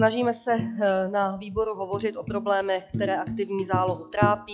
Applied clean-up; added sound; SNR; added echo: classical method log-MMSE.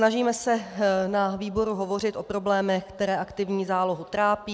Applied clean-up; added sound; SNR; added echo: none; none; none; none.